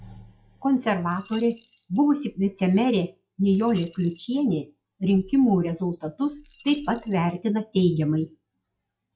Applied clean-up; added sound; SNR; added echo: classical method log-MMSE.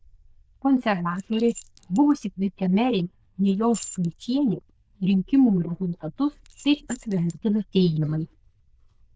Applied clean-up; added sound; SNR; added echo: neural diffusion model UNIVERSE++.